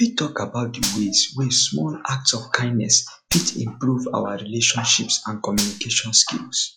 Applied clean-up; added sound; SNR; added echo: classical method log-MMSE.